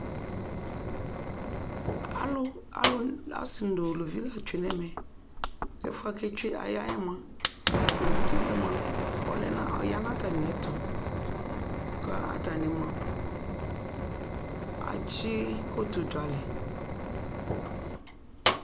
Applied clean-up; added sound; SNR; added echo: none; Fire; -4 dB; none.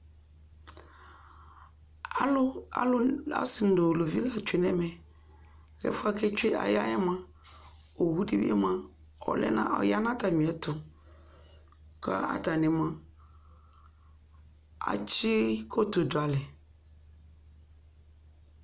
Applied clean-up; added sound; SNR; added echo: none; none; none; none.